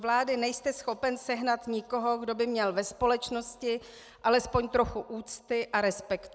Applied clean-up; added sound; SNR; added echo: none; none; none; none.